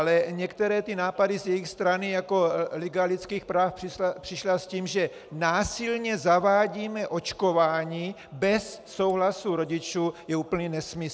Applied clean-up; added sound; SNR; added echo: none; none; none; none.